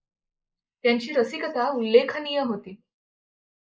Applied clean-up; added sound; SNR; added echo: neural mask model Resemble Enhance denoiser.